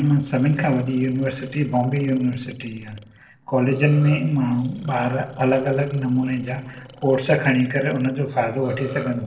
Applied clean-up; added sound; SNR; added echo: neural separator model SepFormer DNS4.